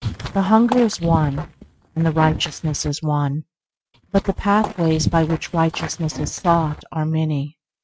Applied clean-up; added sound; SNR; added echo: neural mask model RNNoise.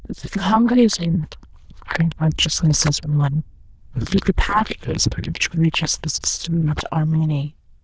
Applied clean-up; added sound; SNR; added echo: neural diffusion model UNIVERSE++.